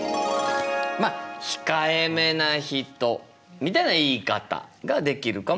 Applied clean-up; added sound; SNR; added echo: none; none; none; none.